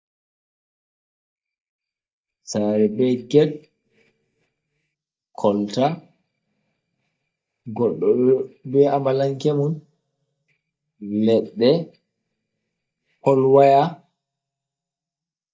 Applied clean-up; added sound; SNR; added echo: neural mask model DeepFilterNet 3.